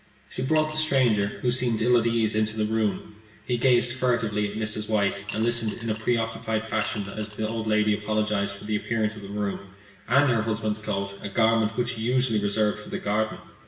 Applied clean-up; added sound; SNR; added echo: none; Coin (dropping) / Glass; 15 dB; reverberation time 0.9 s.